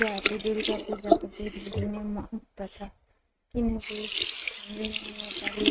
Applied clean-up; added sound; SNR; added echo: neural mask model RNNoise.